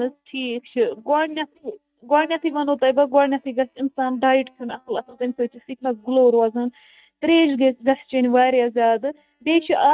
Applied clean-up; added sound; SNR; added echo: neural mask model DeepFilterNet 3.